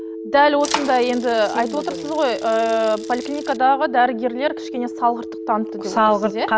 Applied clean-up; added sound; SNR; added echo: none; Telephone + Bicycle; 10 dB; none.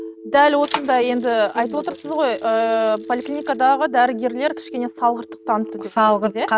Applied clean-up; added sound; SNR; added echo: neural mask model RNNoise.